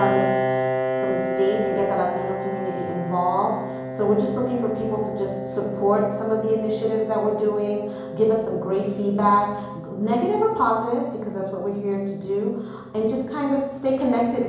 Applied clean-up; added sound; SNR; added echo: none; Piano; 6 dB; reverberation time 1.0 s.